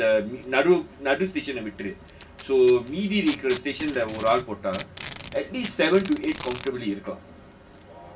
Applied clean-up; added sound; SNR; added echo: none; Packing tape, duct tape; 15 dB; reverberation time 0.2 s.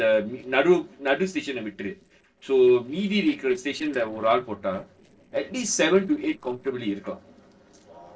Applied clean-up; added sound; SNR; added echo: neural separator model SepFormer DNS4.